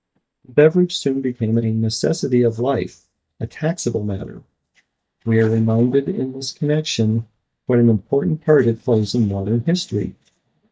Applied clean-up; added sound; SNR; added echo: neural mask model DeepFilterNet 3.